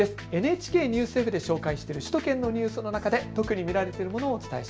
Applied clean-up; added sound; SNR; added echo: none; none; none; none.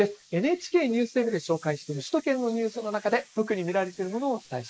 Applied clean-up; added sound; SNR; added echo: neural mask model Resemble Enhance denoiser.